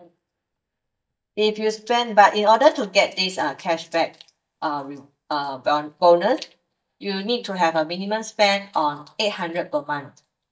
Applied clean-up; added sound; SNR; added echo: neural mask model DeepFilterNet 3.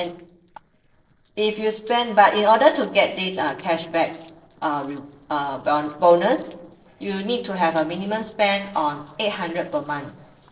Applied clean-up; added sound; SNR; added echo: neural separator model SepFormer DNS4.